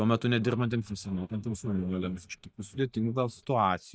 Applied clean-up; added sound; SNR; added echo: neural mask model DeepFilterNet 3.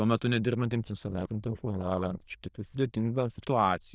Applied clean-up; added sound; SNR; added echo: neural diffusion model UNIVERSE++.